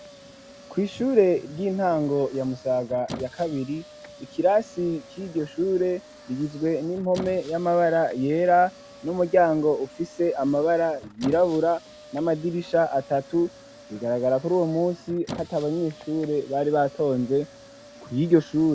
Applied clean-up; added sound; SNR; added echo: none; Squeak; 19 dB; none.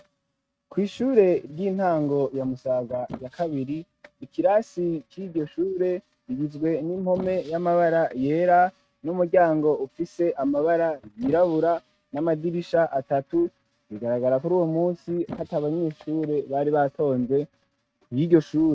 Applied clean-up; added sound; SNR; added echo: neural mask model RNNoise.